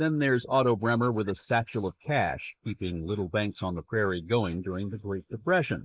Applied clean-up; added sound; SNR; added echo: neural mask model Resemble Enhance denoiser.